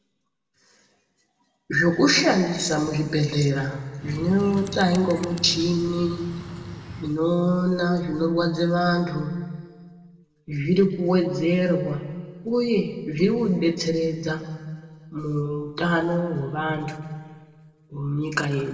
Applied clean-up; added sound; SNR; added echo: none; Bird; 12 dB; reverberation time 1.5 s.